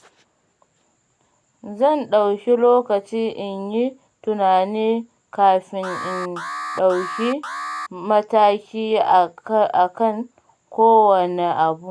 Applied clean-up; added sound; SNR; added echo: none; Alarm; 11 dB; none.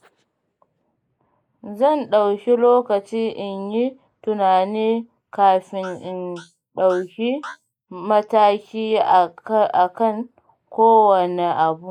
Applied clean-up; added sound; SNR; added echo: neural mask model Resemble Enhance denoiser.